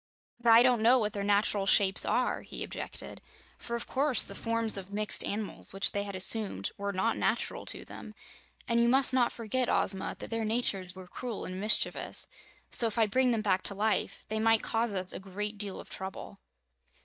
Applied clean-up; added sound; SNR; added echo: neural mask model DeepFilterNet 3.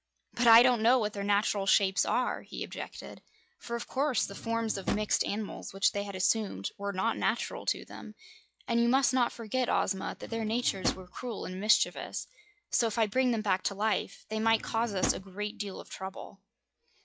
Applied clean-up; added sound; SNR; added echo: classical method log-MMSE.